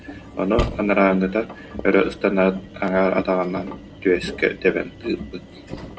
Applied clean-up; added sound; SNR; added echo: none; Engine; 12 dB; none.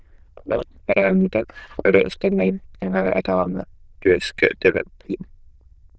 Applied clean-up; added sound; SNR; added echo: neural diffusion model UNIVERSE++.